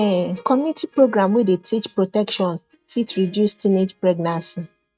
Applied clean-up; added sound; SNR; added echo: neural mask model RNNoise.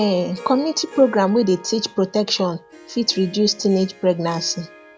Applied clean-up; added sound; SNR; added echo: none; Harp; 20 dB; none.